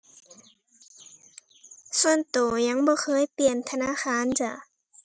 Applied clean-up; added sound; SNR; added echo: none; none; none; none.